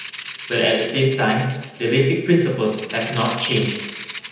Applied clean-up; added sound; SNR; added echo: none; Rattle (instrument); 10 dB; reverberation time 0.9 s.